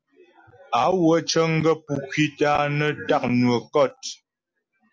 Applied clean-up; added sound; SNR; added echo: none; none; none; none.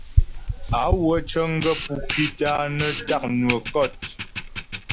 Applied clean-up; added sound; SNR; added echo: none; Camera; 2 dB; none.